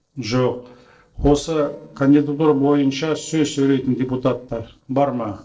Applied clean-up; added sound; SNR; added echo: neural separator model SepFormer DNS4.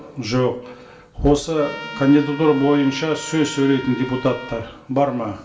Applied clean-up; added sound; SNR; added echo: none; Trumpet; 15 dB; reverberation time 0.3 s.